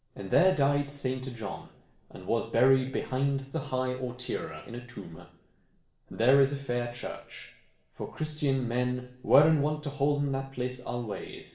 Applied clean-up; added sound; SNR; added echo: none; none; none; reverberation time 0.9 s.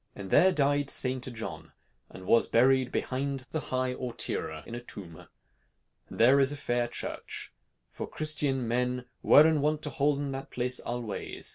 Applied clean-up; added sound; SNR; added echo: none; none; none; none.